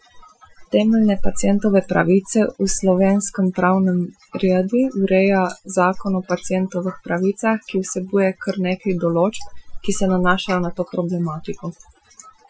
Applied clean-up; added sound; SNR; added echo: classical method Wiener filter.